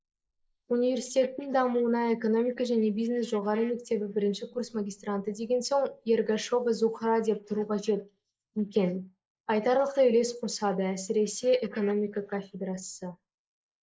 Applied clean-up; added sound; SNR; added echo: neural mask model Resemble Enhance denoiser.